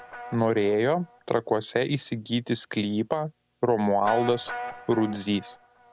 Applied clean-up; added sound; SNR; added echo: none; Guitar; 15 dB; none.